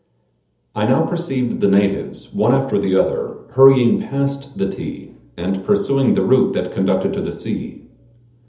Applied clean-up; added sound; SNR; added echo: none; none; none; reverberation time 0.7 s.